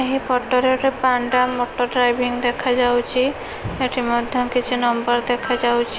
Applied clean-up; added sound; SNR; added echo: none; Thump, thud + Piano; 17 dB; none.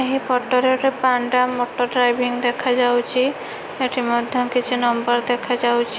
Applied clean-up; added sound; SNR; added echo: none; none; none; none.